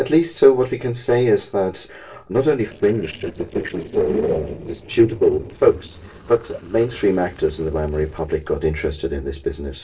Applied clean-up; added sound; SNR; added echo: neural separator model SepFormer DNS4.